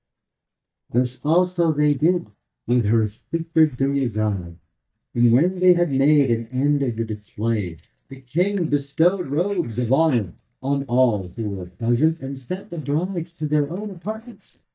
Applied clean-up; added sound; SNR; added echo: neural mask model DeepFilterNet 3.